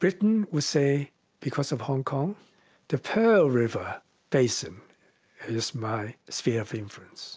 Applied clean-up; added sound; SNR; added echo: none; none; none; none.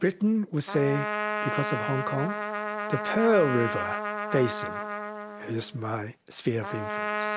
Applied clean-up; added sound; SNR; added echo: none; Trumpet; 4 dB; none.